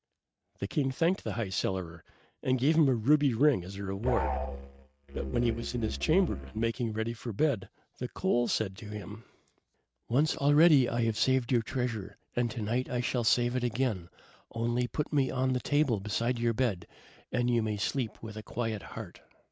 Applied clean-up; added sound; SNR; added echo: neural mask model RNNoise.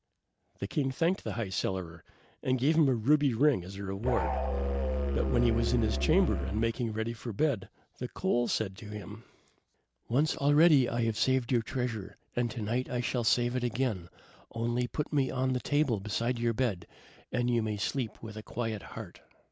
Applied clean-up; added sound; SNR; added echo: none; Musical instrument; 1 dB; none.